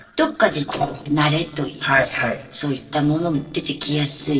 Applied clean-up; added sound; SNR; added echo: neural separator model SepFormer DNS4.